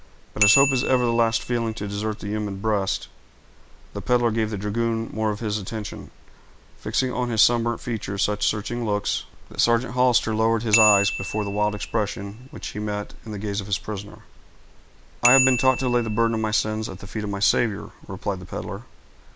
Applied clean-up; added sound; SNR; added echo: none; Bicycle bell; 6 dB; none.